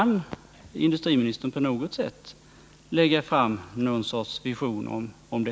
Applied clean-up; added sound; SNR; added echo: none; none; none; none.